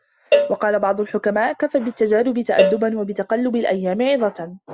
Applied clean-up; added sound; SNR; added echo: none; Cowbell; 4 dB; none.